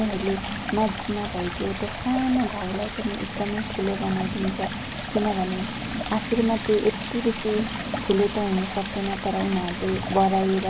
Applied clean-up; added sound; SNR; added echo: none; Stream; 6 dB; none.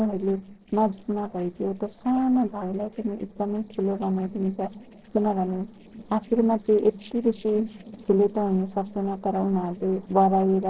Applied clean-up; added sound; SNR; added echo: neural separator model SepFormer DNS4.